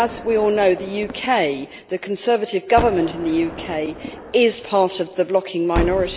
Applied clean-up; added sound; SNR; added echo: none; Gunshot, gunfire; 12 dB; none.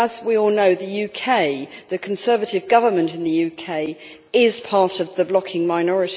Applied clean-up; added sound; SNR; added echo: none; none; none; none.